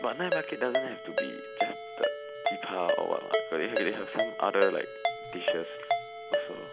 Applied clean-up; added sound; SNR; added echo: none; Ringtone; -1 dB; none.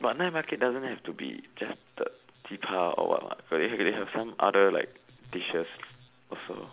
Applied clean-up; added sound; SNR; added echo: none; none; none; none.